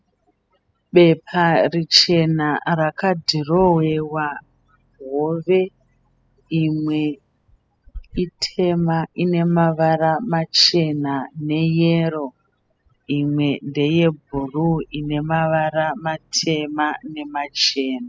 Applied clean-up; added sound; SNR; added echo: classical method spectral subtraction.